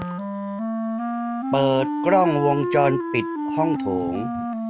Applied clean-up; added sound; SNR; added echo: none; Wind instrument, woodwind instrument; 2 dB; none.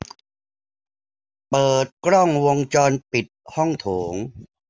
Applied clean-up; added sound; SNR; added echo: none; none; none; none.